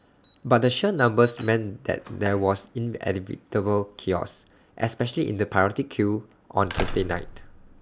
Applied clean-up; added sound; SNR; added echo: none; Slam; 14 dB; none.